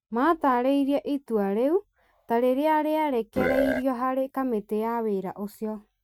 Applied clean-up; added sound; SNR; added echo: neural mask model RNNoise.